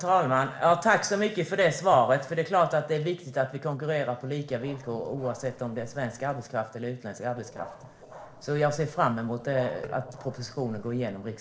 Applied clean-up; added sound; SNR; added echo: neural separator model SepFormer DNS4.